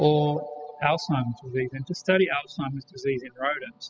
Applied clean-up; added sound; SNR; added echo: classical method spectral subtraction.